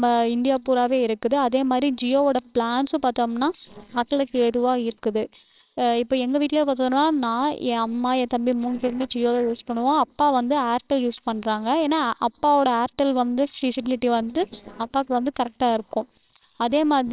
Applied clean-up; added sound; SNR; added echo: neural separator model SepFormer WHAMR!.